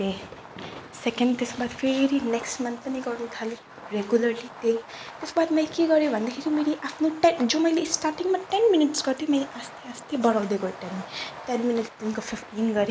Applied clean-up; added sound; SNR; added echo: none; Fireworks; 17 dB; none.